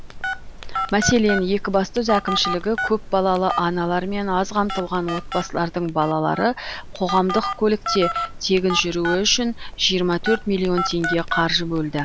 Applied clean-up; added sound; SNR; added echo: none; Telephone; 7 dB; none.